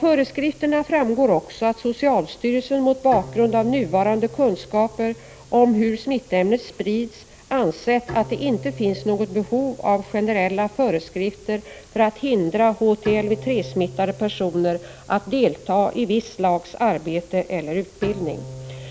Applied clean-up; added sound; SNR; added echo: none; Bowed string instrument; 19 dB; none.